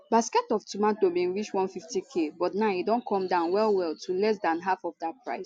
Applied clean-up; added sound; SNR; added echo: none; none; none; none.